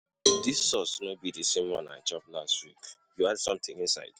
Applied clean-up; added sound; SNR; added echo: none; Cowbell; 1 dB; none.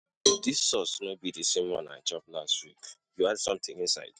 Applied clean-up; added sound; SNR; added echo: neural mask model RNNoise.